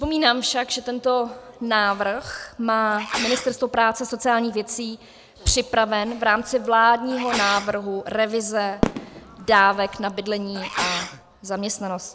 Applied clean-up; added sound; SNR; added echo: none; Fireworks + Sneeze; 9 dB; none.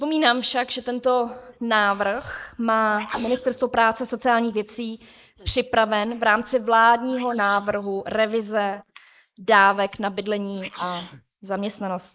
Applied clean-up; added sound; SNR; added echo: neural mask model Resemble Enhance denoiser.